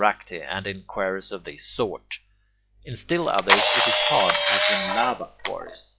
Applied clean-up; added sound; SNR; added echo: classical method log-MMSE.